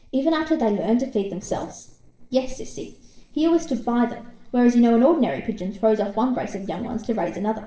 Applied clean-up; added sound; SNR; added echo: neural separator model SepFormer DNS4.